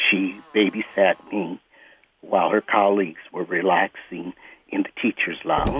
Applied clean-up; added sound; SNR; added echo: none; Slam; 17 dB; none.